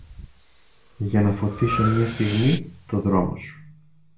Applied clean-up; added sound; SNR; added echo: none; Breathing; 11 dB; reverberation time 0.4 s.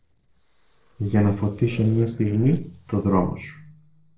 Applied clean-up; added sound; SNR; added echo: neural separator model SepFormer DNS4.